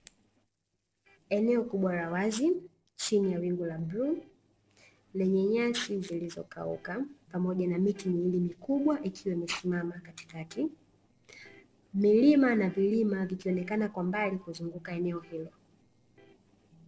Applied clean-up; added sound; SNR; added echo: neural separator model SepFormer DNS4.